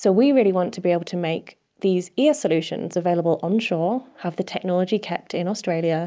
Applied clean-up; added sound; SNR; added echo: none; none; none; none.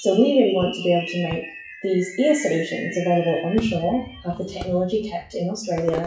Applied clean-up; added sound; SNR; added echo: classical method WPE with log-MMSE.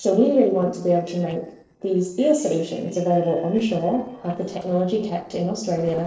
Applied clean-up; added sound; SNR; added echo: neural separator model SepFormer DNS4.